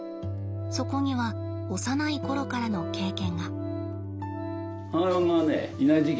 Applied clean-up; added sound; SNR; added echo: none; Organ; 11 dB; none.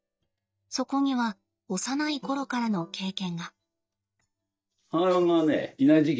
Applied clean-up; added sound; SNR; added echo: neural mask model DeepFilterNet 3.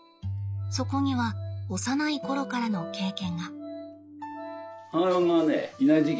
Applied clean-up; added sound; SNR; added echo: classical method log-MMSE.